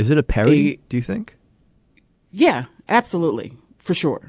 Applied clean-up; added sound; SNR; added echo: none; none; none; none.